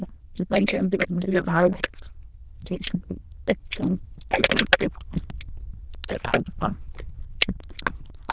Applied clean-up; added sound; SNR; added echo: neural diffusion model UNIVERSE++.